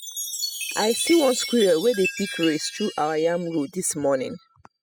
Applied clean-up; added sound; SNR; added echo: classical method spectral subtraction.